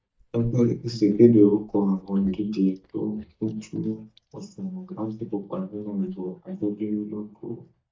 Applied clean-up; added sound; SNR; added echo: neural mask model DeepFilterNet 3.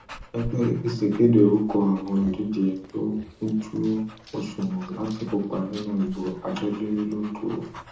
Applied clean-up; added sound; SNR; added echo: none; Dog; 19 dB; reverberation time 0.5 s.